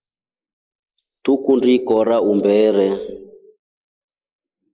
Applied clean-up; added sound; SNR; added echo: neural mask model Resemble Enhance denoiser.